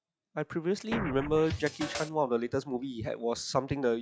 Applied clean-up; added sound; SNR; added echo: classical method log-MMSE.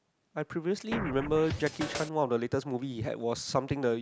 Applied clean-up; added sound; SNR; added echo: none; Scratching (performance technique); 5 dB; none.